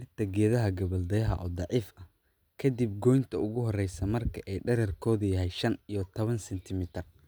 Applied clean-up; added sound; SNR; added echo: none; none; none; none.